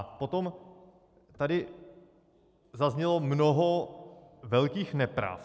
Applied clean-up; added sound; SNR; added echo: none; none; none; none.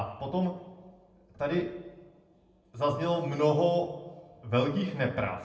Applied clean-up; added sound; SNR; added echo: none; none; none; reverberation time 0.7 s.